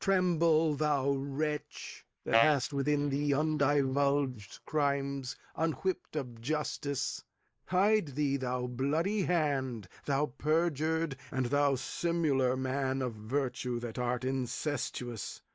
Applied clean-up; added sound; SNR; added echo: neural mask model Resemble Enhance denoiser.